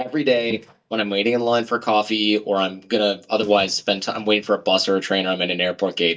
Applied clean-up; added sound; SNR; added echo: neural mask model DeepFilterNet 3.